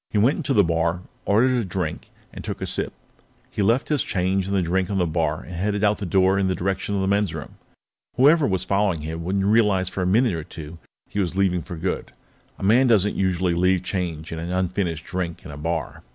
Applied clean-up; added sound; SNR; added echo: none; none; none; none.